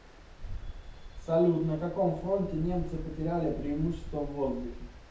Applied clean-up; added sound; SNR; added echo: none; Stream; 9 dB; reverberation time 0.6 s.